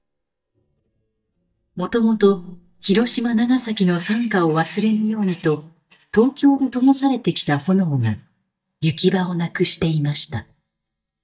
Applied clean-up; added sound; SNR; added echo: neural mask model DeepFilterNet 3.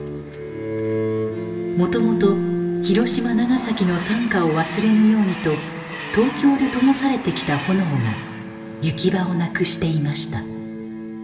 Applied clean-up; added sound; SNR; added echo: none; Train; 17 dB; reverberation time 2.2 s.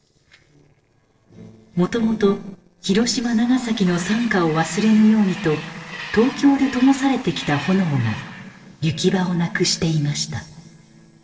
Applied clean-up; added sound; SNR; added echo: neural separator model SepFormer DNS4.